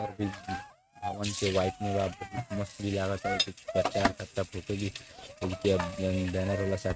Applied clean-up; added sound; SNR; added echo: neural mask model RNNoise.